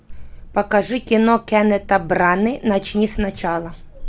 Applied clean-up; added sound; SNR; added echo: none; none; none; none.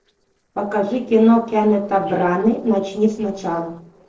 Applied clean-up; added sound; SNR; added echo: neural separator model SepFormer DNS4.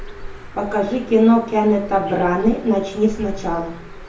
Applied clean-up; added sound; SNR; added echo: none; Bird; 14 dB; reverberation time 0.6 s.